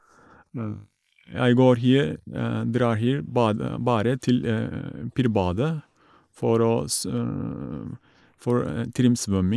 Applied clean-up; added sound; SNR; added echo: neural mask model Resemble Enhance denoiser.